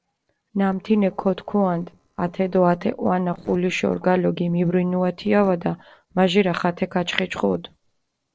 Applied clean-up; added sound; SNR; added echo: neural separator model SepFormer DNS4.